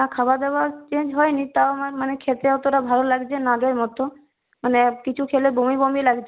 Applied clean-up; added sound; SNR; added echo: none; none; none; none.